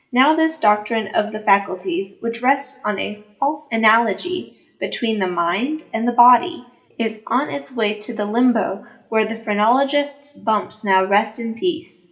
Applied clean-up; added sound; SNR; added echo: none; none; none; reverberation time 0.5 s.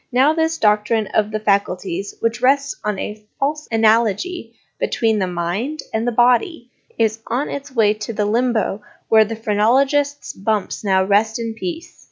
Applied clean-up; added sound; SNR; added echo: none; none; none; none.